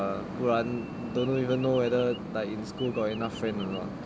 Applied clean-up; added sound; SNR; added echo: none; Chirp, tweet; 18 dB; none.